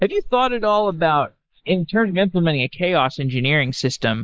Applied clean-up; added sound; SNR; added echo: neural mask model Resemble Enhance denoiser.